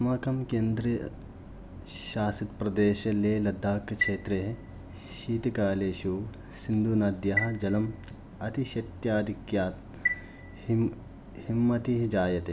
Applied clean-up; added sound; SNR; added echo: none; Chime; 8 dB; none.